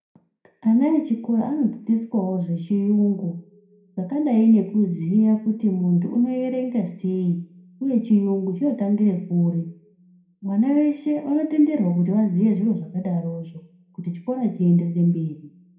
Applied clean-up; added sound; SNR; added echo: none; none; none; reverberation time 0.4 s.